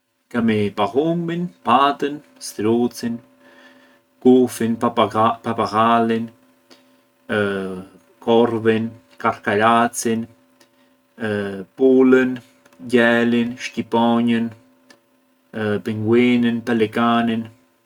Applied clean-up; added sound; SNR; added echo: none; none; none; none.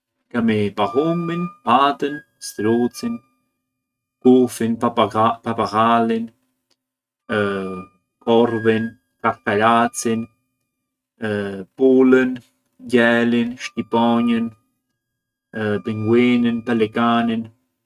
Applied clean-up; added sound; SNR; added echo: neural mask model RNNoise.